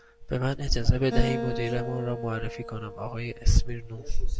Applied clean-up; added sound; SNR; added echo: none; Acoustic guitar; 11 dB; none.